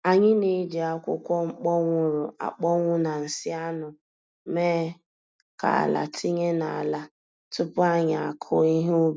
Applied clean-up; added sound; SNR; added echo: none; none; none; none.